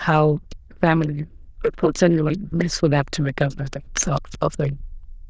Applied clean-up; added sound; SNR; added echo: neural diffusion model UNIVERSE++.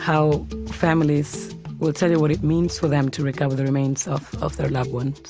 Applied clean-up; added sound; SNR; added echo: none; none; none; none.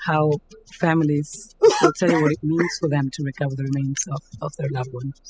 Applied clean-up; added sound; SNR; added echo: classical method spectral subtraction.